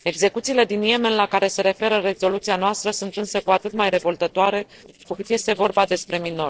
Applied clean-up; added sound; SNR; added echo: neural separator model SepFormer DNS4.